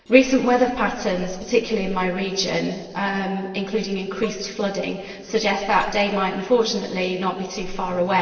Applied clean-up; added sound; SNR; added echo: neural separator model SepFormer DNS4.